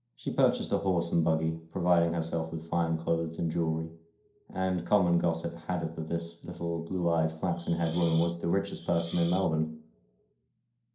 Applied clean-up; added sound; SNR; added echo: neural separator model SepFormer DNS4.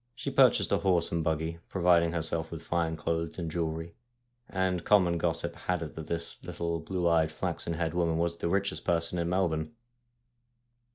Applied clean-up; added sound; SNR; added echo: none; none; none; none.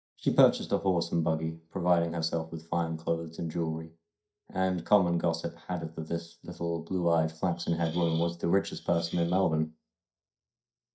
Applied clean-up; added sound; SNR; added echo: neural mask model DeepFilterNet 3.